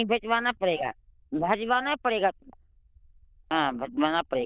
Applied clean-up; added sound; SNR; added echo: neural diffusion model UNIVERSE++.